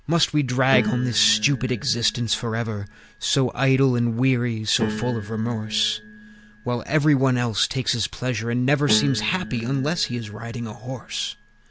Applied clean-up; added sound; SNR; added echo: none; Piano; 12 dB; none.